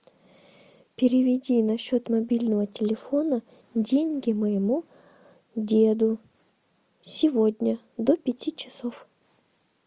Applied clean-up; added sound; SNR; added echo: none; none; none; none.